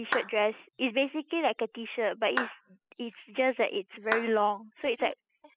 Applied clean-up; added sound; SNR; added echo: classical method spectral subtraction.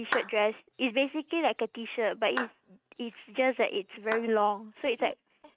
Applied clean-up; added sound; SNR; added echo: neural mask model RNNoise.